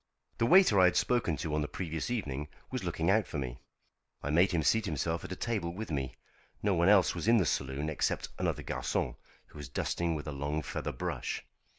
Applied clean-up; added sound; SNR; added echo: none; none; none; none.